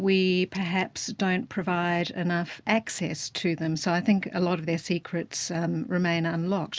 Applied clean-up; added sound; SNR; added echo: none; none; none; none.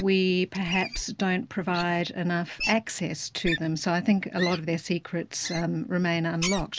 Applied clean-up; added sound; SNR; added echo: none; Wild animals; 11 dB; none.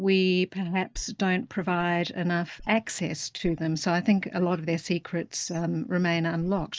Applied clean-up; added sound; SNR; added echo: neural mask model DeepFilterNet 3.